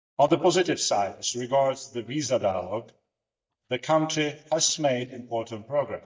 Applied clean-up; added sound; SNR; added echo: neural mask model DeepFilterNet 3.